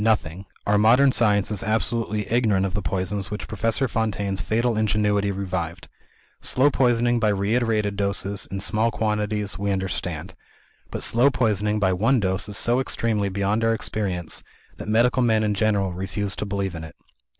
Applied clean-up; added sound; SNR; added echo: none; none; none; none.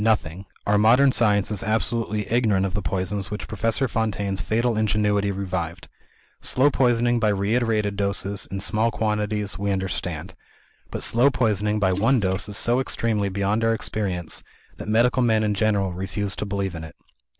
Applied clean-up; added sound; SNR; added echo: none; Splash, splatter; 17 dB; none.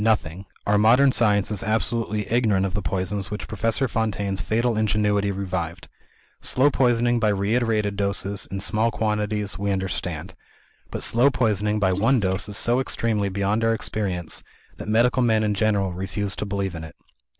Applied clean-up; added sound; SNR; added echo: neural mask model Resemble Enhance denoiser.